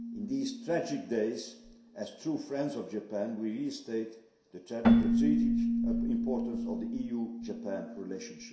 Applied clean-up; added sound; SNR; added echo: none; Keyboard (musical); -3 dB; reverberation time 0.7 s.